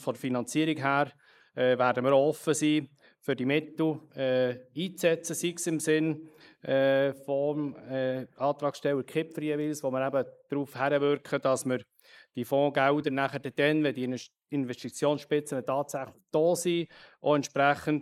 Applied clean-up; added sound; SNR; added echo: neural mask model Resemble Enhance denoiser.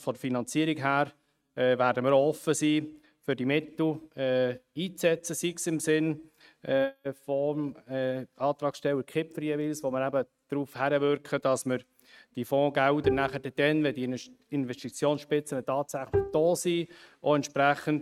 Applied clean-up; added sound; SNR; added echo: neural mask model RNNoise.